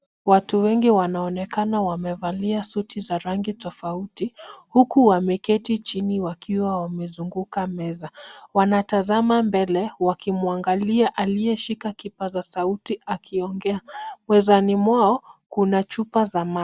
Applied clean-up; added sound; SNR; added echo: none; none; none; none.